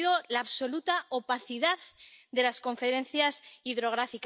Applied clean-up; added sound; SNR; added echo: none; none; none; none.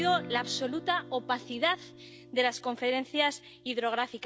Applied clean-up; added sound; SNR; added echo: none; Guitar; 15 dB; none.